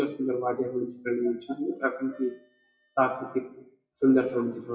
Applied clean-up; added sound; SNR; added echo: classical method WPE with log-MMSE.